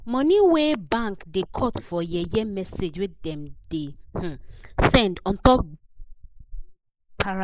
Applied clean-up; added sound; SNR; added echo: neural mask model Resemble Enhance denoiser.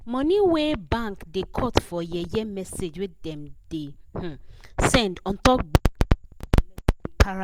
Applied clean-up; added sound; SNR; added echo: none; Cricket; 18 dB; none.